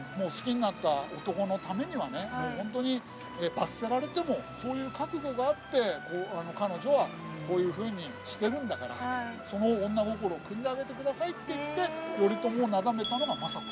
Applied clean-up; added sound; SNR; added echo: none; none; none; none.